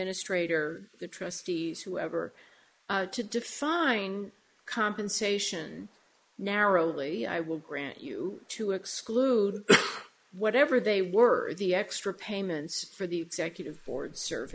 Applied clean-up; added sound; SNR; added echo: neural mask model Resemble Enhance denoiser.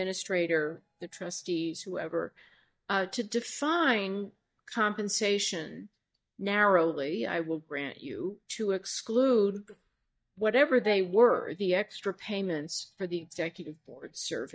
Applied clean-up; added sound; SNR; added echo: neural mask model DeepFilterNet 3.